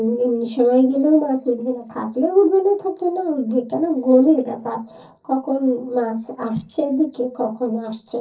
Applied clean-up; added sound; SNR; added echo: neural separator model SepFormer DNS4.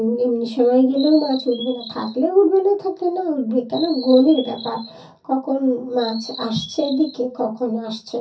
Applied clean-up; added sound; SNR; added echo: none; Chirp, tweet; 15 dB; reverberation time 0.3 s.